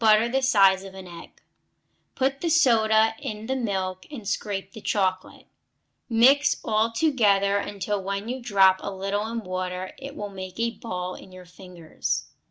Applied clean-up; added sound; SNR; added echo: none; none; none; none.